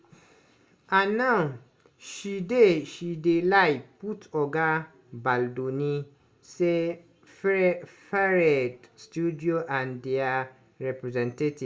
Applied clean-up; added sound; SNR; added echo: none; none; none; reverberation time 0.3 s.